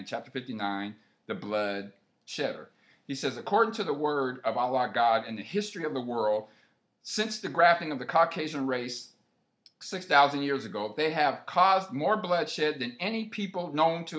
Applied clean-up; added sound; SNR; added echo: none; none; none; none.